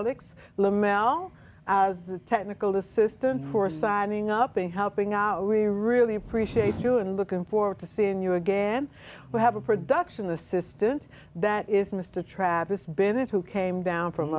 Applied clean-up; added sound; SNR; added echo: none; Whoosh, swoosh, swish; 13 dB; none.